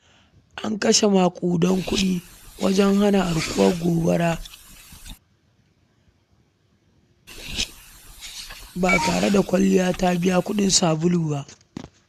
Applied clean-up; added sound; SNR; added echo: none; Car; 12 dB; none.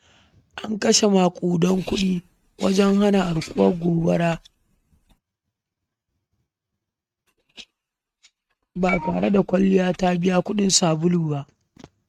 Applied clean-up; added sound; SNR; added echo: neural mask model RNNoise.